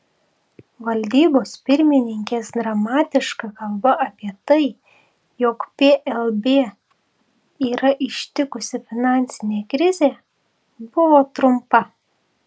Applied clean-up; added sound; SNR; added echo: none; none; none; none.